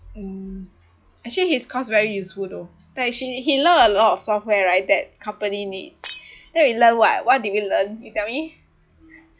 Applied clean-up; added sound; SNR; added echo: classical method log-MMSE.